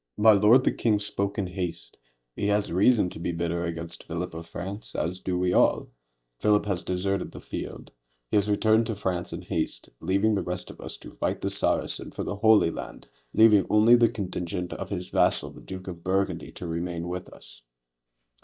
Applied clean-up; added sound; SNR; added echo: neural mask model DeepFilterNet 3.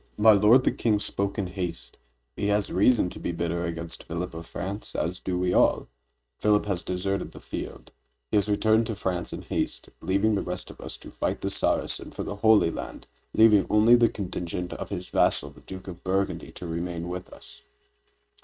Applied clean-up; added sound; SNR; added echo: neural mask model RNNoise.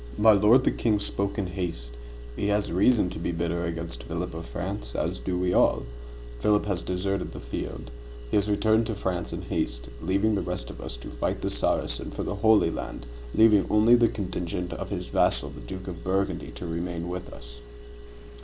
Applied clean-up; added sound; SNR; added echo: none; Engine; 11 dB; none.